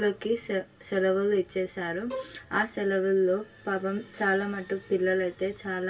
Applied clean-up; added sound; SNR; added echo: none; Bowed string instrument; 14 dB; reverberation time 0.1 s.